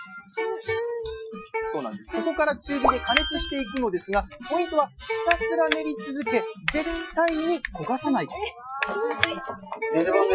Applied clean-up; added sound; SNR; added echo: classical method Wiener filter.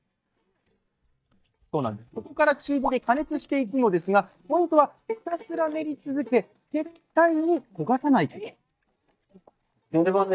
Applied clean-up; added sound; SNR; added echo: neural mask model DeepFilterNet 3.